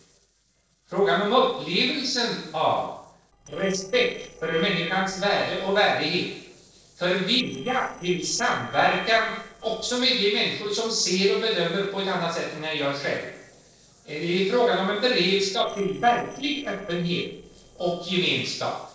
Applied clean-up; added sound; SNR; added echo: neural separator model SepFormer DNS4.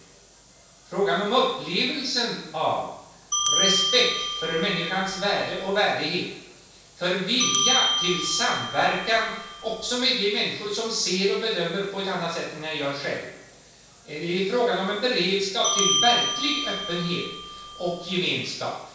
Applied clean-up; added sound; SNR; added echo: none; Bell; 1 dB; reverberation time 0.7 s.